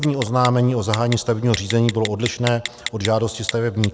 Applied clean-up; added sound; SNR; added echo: none; Telephone; 12 dB; none.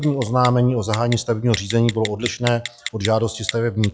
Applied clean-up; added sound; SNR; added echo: classical method log-MMSE.